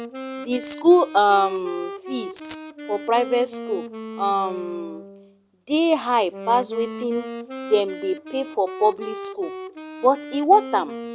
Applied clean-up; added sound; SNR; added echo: none; Wind instrument, woodwind instrument; 13 dB; none.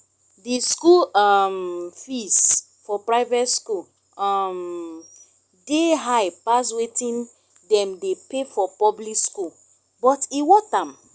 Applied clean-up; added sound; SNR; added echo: none; none; none; none.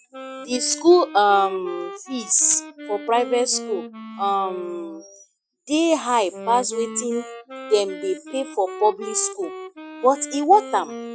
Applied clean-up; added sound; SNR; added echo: classical method Wiener filter.